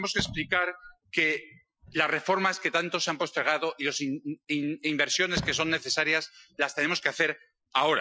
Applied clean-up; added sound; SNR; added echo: classical method Wiener filter.